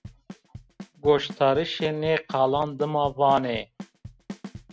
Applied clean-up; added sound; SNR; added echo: none; Bass drum / Snare drum / Drum kit; 17 dB; none.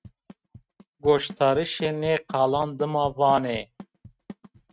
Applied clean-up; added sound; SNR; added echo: neural mask model RNNoise.